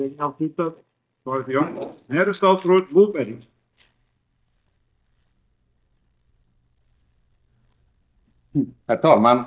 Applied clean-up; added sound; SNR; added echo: neural mask model DeepFilterNet 3.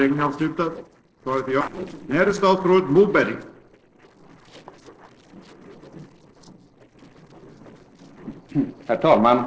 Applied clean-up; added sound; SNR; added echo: neural separator model SepFormer DNS4.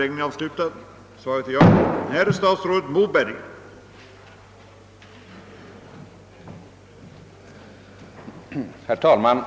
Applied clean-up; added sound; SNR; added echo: none; none; none; none.